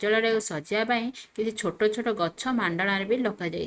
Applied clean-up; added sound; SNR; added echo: neural mask model RNNoise.